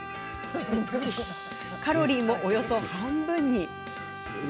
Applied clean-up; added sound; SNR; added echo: none; Brass instrument; 11 dB; none.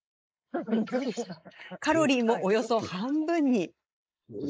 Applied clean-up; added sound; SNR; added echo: neural mask model Resemble Enhance denoiser.